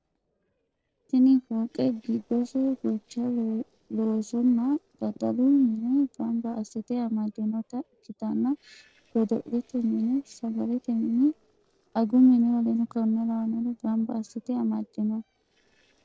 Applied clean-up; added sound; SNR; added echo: neural separator model SepFormer DNS4.